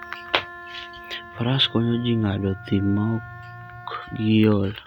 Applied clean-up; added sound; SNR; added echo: none; Wind instrument, woodwind instrument; 18 dB; none.